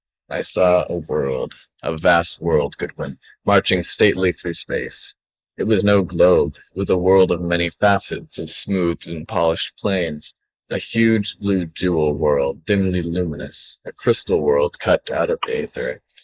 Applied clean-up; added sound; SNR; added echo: neural mask model Resemble Enhance denoiser.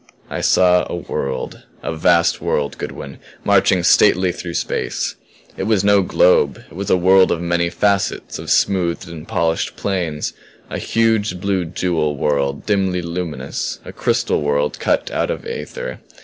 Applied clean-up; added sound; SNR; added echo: none; none; none; none.